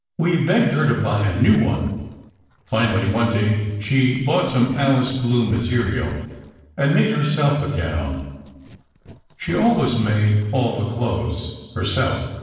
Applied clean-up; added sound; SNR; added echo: neural separator model SepFormer DNS4.